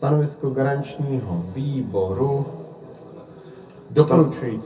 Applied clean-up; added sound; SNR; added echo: none; none; none; reverberation time 0.3 s.